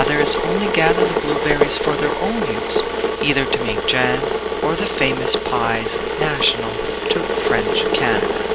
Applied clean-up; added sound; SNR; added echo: none; Boiling / Water; -2 dB; none.